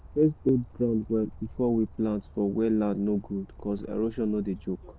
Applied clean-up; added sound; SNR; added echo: none; Bell + Bird vocalization, bird call, bird song; 19 dB; none.